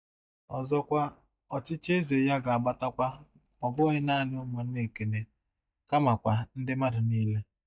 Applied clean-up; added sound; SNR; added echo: neural mask model DeepFilterNet 3.